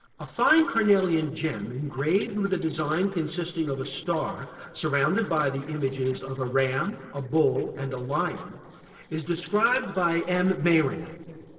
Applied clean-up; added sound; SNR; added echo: neural separator model SepFormer DNS4.